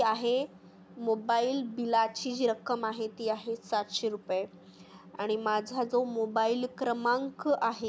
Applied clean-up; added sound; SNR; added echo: none; none; none; none.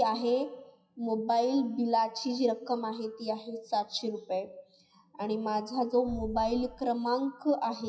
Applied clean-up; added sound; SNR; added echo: classical method WPE with log-MMSE.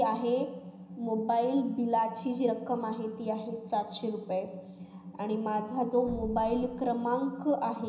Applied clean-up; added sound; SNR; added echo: none; Explosion; 14 dB; reverberation time 0.9 s.